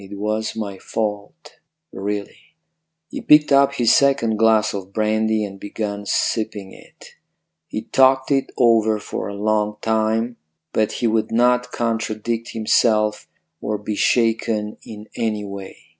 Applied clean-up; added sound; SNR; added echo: none; none; none; none.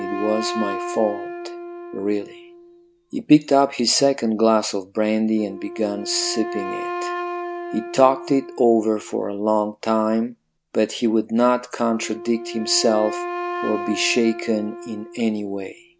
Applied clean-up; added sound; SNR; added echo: none; Wind instrument, woodwind instrument; 10 dB; none.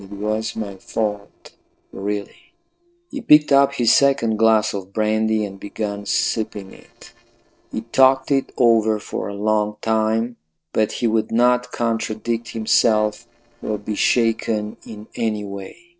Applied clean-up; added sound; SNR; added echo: neural separator model SepFormer DNS4.